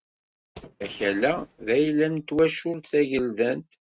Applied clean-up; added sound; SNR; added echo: neural mask model RNNoise.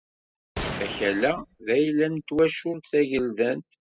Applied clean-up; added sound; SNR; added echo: classical method spectral subtraction.